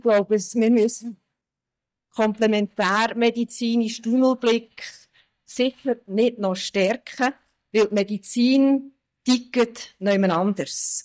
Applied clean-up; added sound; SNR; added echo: neural mask model DeepFilterNet 3.